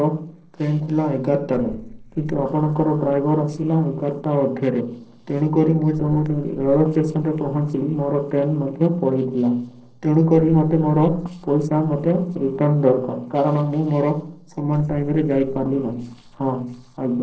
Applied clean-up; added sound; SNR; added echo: neural separator model SepFormer DNS4.